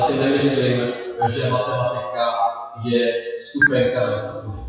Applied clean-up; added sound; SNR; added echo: classical method WPE with log-MMSE.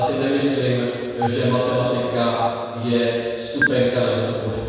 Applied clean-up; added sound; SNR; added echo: none; Stream; 10 dB; reverberation time 1.9 s.